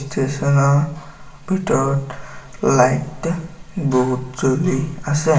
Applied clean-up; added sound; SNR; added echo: none; none; none; reverberation time 0.7 s.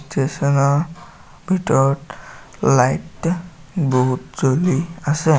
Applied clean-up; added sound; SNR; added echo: none; none; none; none.